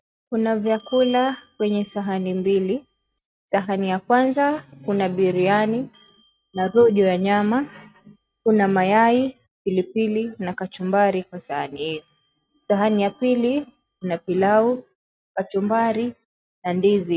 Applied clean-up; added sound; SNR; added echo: neural mask model RNNoise.